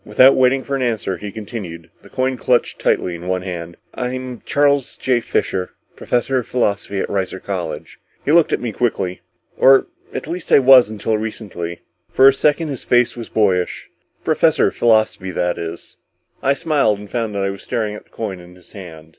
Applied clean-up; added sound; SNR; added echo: none; none; none; none.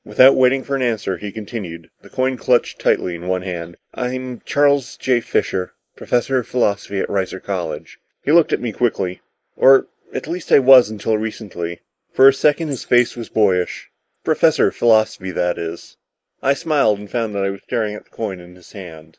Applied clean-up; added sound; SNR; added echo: neural mask model Resemble Enhance denoiser.